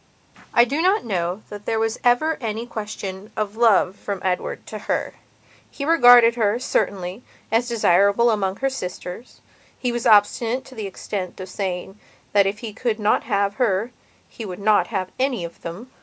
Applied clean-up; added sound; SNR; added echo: none; none; none; none.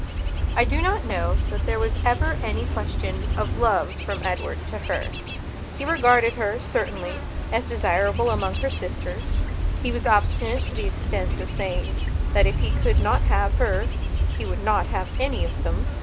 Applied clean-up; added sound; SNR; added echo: none; Wind / Bird / Insect; -2 dB; none.